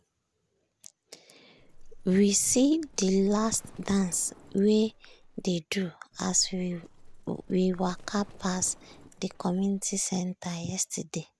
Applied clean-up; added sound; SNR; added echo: none; Livestock, farm animals, working animals; 18 dB; none.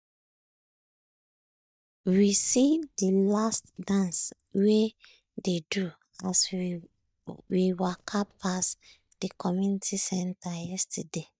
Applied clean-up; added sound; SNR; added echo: neural mask model DeepFilterNet 3.